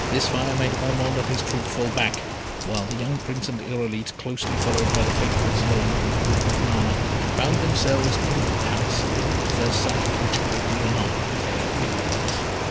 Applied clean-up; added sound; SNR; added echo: none; Rain; -4 dB; none.